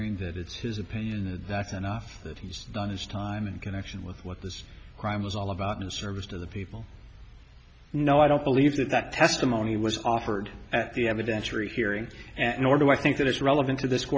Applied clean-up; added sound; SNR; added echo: none; none; none; none.